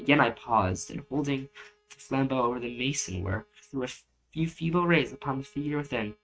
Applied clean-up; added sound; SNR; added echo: neural mask model RNNoise.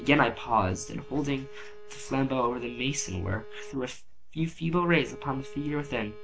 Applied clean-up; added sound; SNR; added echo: none; Bowed string instrument; 18 dB; none.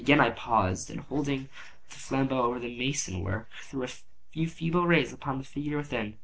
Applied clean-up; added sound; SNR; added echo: none; none; none; none.